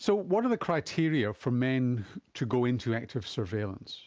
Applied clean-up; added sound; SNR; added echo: none; none; none; none.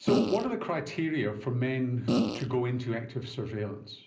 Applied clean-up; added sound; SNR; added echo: none; Fart; -3 dB; reverberation time 0.5 s.